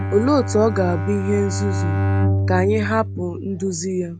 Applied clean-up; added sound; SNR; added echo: none; Bowed string instrument; 1 dB; none.